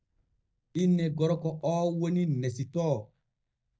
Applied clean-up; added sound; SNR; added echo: neural mask model DeepFilterNet 3.